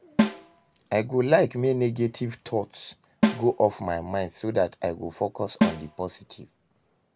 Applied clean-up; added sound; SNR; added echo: none; Snare drum; 2 dB; none.